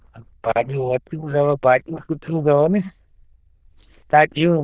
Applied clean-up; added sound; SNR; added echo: neural diffusion model UNIVERSE++.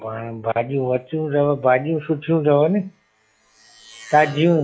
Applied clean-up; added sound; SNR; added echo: classical method log-MMSE.